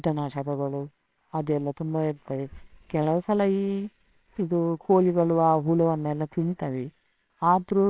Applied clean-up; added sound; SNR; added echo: neural separator model SepFormer WHAMR!.